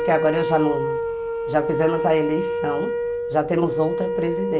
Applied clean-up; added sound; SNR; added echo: none; Wind instrument, woodwind instrument; 1 dB; none.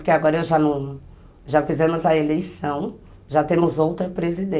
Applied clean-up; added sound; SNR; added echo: none; none; none; none.